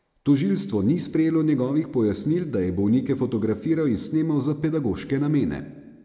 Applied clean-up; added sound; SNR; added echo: none; none; none; none.